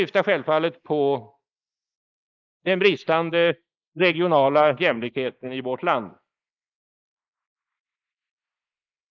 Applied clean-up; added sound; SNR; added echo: neural mask model Resemble Enhance denoiser.